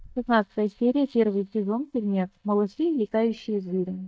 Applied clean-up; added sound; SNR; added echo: neural mask model DeepFilterNet 3.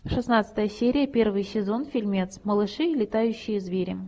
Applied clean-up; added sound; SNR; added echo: none; none; none; none.